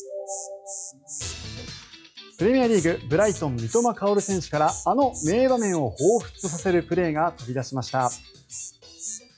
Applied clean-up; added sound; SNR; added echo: classical method log-MMSE.